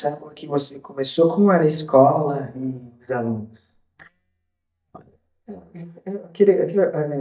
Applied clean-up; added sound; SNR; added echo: neural mask model DeepFilterNet 3.